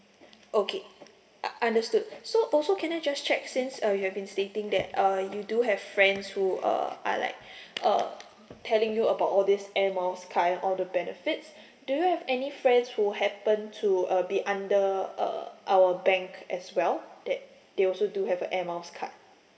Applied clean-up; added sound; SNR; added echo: none; none; none; reverberation time 1.6 s.